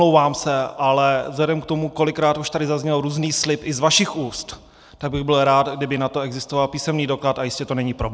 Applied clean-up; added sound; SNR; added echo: none; none; none; none.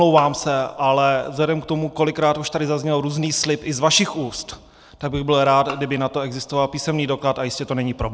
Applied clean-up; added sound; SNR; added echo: none; Bowed string instrument; 19 dB; none.